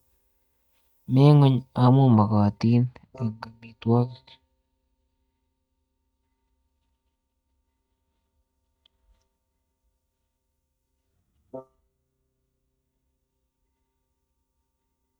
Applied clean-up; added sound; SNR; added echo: neural mask model DeepFilterNet 3.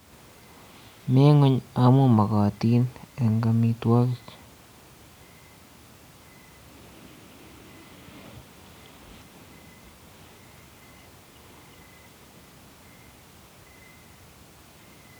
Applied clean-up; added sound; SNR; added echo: none; none; none; none.